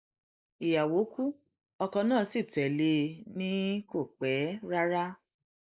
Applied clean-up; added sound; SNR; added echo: neural mask model Resemble Enhance denoiser.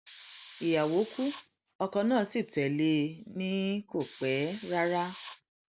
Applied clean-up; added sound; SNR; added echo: none; Hiss; 18 dB; none.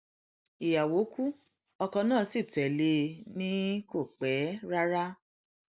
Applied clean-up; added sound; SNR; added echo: none; none; none; none.